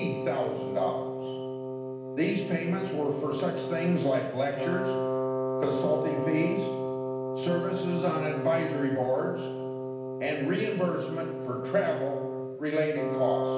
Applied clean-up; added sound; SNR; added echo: none; Wind instrument, woodwind instrument; 2 dB; reverberation time 0.9 s.